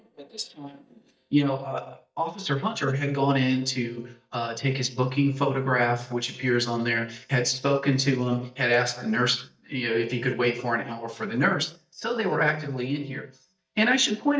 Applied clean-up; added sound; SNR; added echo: neural mask model DeepFilterNet 3.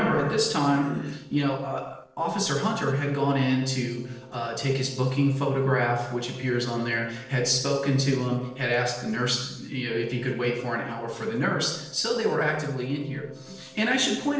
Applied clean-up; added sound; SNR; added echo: neural separator model SepFormer DNS4.